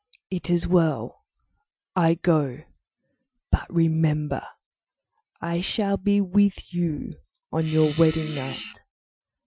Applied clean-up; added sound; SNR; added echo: classical method Wiener filter.